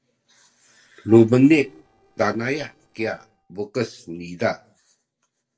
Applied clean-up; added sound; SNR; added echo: neural separator model SepFormer DNS4.